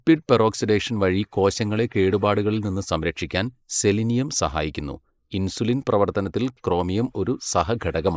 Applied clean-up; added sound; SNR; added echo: neural mask model Resemble Enhance denoiser.